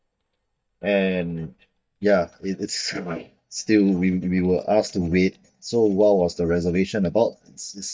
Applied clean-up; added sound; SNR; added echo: neural mask model DeepFilterNet 3.